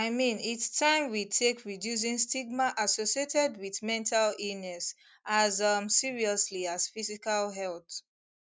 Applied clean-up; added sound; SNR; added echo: none; none; none; none.